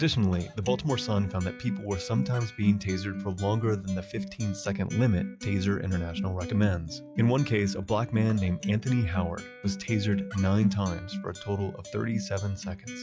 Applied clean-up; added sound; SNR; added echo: classical method log-MMSE.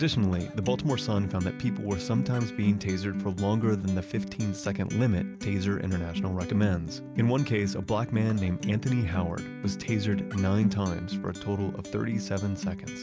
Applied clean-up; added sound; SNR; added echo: none; Acoustic guitar; 6 dB; none.